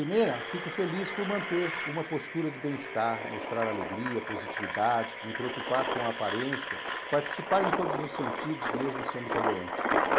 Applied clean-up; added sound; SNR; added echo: none; Engine; 1 dB; none.